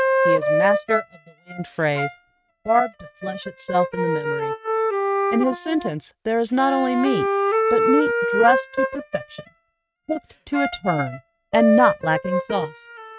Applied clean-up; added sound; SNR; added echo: neural mask model RNNoise.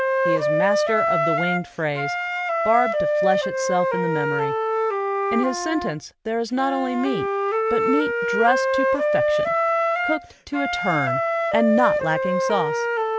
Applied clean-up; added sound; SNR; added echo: none; Wind instrument, woodwind instrument; -3 dB; none.